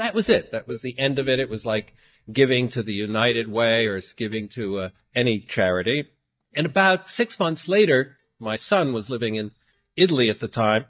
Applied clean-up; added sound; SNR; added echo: neural mask model DeepFilterNet 3.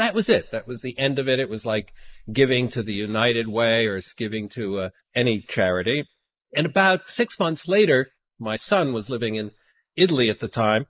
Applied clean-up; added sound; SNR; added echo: neural mask model Resemble Enhance denoiser.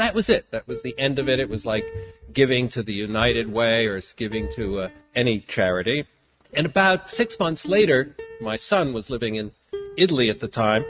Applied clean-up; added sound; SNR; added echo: neural mask model RNNoise.